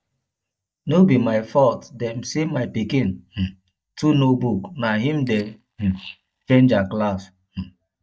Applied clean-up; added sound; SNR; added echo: neural mask model DeepFilterNet 3.